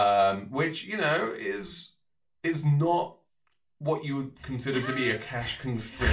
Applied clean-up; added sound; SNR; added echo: none; none; none; reverberation time 0.3 s.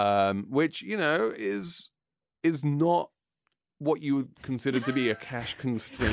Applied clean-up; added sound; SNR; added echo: none; none; none; none.